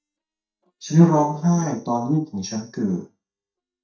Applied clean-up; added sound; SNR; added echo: neural mask model DeepFilterNet 3.